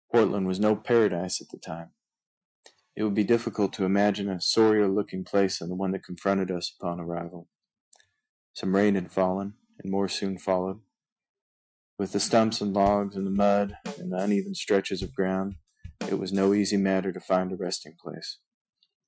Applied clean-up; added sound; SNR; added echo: classical method Wiener filter.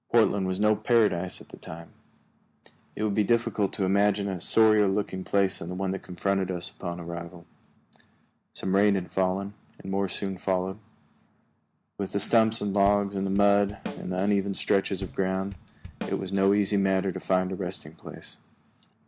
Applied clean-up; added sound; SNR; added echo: none; Drum kit; 14 dB; none.